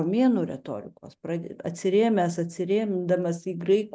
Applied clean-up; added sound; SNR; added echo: none; none; none; none.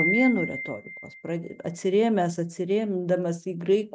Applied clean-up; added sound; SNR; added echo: neural mask model RNNoise.